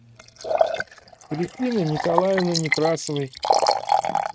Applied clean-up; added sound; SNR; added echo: neural mask model RNNoise.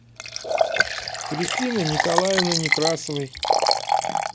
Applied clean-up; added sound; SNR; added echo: none; Liquid; -4 dB; none.